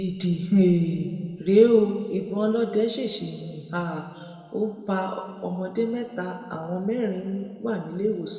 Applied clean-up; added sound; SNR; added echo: none; none; none; reverberation time 2.0 s.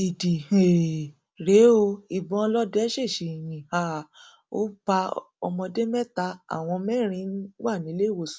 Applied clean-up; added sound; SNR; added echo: none; none; none; none.